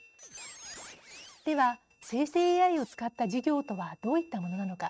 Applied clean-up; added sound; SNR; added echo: neural mask model RNNoise.